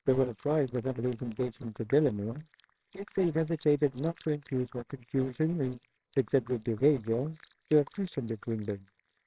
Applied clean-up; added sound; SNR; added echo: neural separator model SepFormer WHAMR!.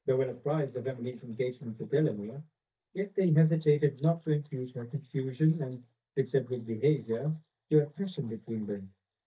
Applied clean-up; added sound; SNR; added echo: neural mask model DeepFilterNet 3.